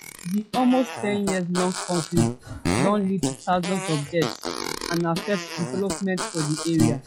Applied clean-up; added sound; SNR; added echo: classical method log-MMSE.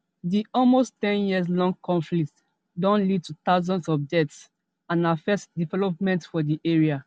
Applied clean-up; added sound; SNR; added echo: none; none; none; none.